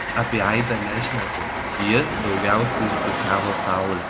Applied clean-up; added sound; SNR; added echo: none; Train; 2 dB; reverberation time 1.7 s.